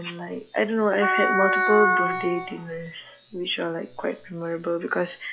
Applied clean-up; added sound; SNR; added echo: classical method log-MMSE.